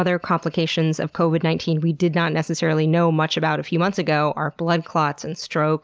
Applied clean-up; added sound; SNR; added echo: none; none; none; none.